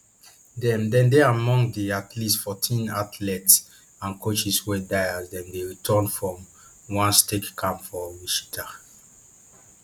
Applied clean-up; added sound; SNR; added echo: none; none; none; none.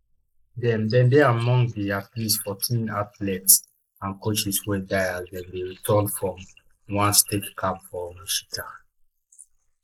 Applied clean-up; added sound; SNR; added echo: neural mask model Resemble Enhance denoiser.